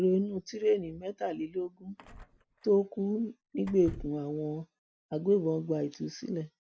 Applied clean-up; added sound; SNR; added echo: none; Door / Car; 17 dB; none.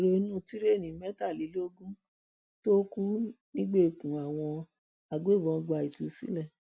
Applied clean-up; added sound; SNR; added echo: none; none; none; none.